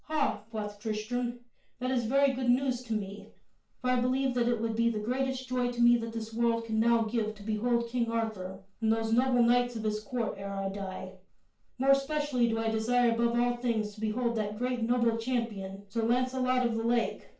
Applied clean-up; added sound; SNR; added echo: none; none; none; reverberation time 0.3 s.